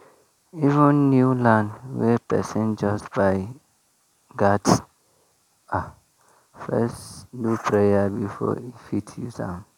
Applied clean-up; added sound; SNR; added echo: none; none; none; none.